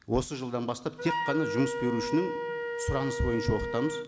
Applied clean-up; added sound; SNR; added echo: none; Wind instrument, woodwind instrument; 4 dB; none.